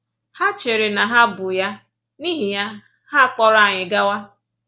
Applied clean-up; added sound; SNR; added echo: none; none; none; none.